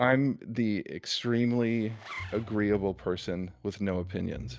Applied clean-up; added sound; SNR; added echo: none; Zipper (clothing); 18 dB; none.